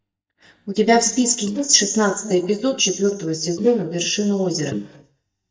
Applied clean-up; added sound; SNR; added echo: neural mask model DeepFilterNet 3.